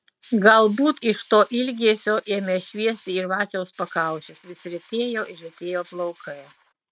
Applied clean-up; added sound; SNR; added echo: neural mask model RNNoise.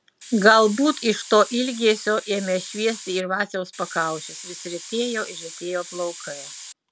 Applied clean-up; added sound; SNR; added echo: none; Hiss; 15 dB; none.